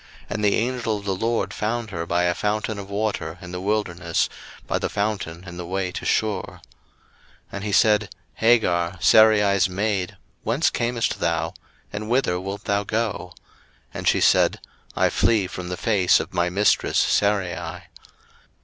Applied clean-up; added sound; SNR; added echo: none; none; none; none.